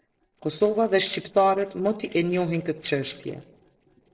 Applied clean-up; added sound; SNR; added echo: neural separator model SepFormer DNS4.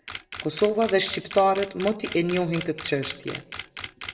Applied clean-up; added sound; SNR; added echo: none; Camera; 13 dB; reverberation time 1.0 s.